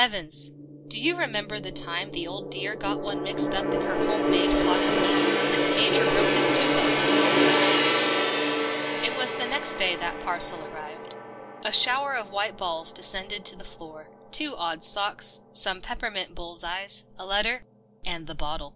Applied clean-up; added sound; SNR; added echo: none; Gong; -1 dB; none.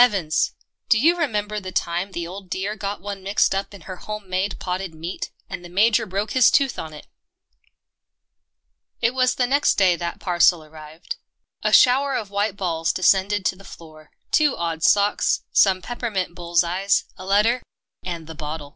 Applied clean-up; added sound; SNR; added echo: none; none; none; none.